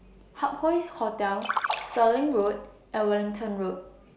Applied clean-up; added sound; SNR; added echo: none; Splash, splatter; 5 dB; none.